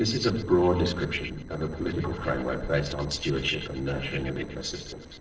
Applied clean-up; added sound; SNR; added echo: neural separator model SepFormer DNS4.